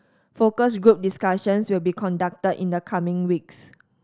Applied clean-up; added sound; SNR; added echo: none; none; none; none.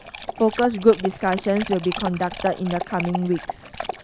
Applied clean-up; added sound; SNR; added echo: none; Dog; 10 dB; none.